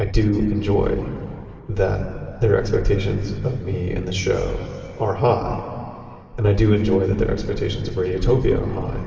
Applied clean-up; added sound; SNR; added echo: none; none; none; reverberation time 2.8 s.